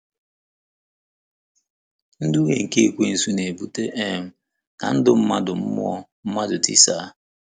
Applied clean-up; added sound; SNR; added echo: none; none; none; none.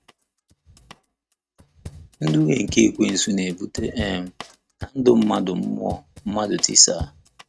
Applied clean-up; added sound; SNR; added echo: neural mask model RNNoise.